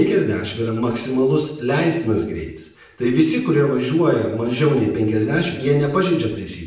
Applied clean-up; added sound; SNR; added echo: none; none; none; reverberation time 0.7 s.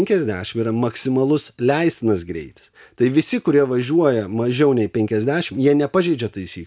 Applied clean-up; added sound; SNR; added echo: none; none; none; none.